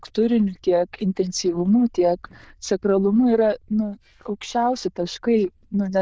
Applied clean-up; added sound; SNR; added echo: neural diffusion model UNIVERSE++.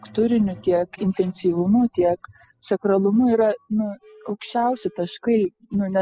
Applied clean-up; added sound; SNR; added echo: classical method spectral subtraction.